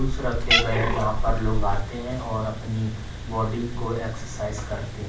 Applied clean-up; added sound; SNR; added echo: none; Cat; -1 dB; reverberation time 0.3 s.